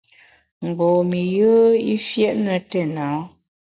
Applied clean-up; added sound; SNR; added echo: none; none; none; none.